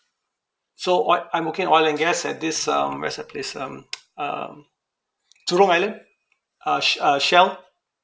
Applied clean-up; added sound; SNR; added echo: neural separator model SepFormer DNS4.